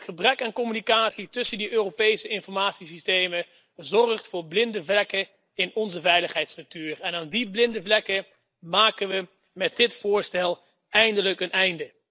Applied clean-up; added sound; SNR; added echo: neural mask model Resemble Enhance denoiser.